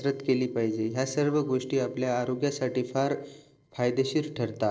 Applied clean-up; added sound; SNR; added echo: neural separator model SepFormer DNS4.